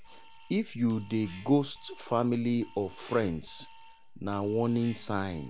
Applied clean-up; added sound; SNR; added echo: none; Alarm; 18 dB; none.